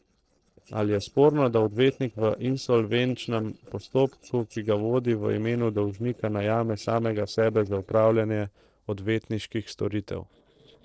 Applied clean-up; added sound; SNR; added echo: neural separator model SepFormer DNS4.